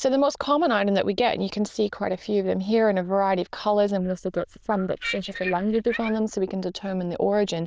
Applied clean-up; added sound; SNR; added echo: neural diffusion model UNIVERSE++.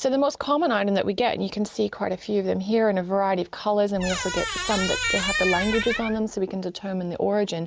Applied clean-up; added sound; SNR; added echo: none; Squeak; 4 dB; none.